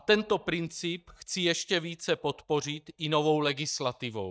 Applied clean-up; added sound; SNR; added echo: neural mask model DeepFilterNet 3.